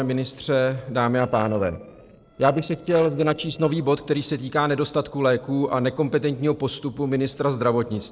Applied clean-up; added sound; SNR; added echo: neural separator model SepFormer DNS4.